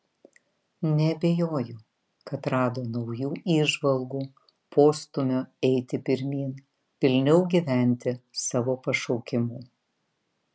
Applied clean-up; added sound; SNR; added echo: none; none; none; none.